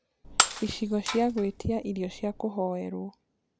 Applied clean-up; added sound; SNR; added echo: none; Shatter; 1 dB; none.